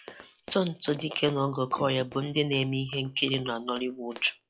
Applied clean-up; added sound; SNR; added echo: classical method log-MMSE.